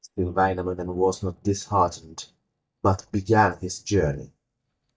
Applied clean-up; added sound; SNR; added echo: neural mask model DeepFilterNet 3.